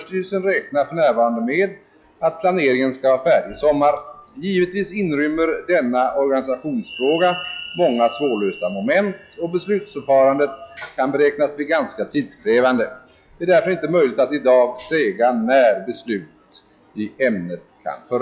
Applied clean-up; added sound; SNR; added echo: classical method log-MMSE.